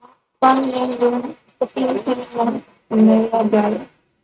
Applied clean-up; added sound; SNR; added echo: neural mask model RNNoise.